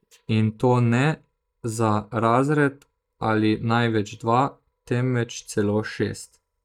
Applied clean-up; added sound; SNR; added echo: neural mask model DeepFilterNet 3.